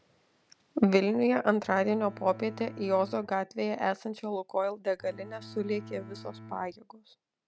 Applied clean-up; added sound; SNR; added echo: none; Bowed string instrument; 17 dB; none.